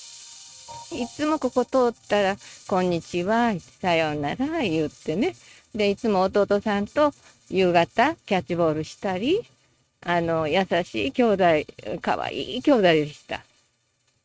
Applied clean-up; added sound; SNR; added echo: neural mask model RNNoise.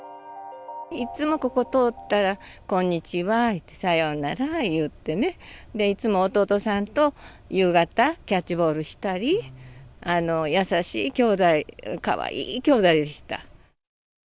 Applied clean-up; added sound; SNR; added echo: none; none; none; none.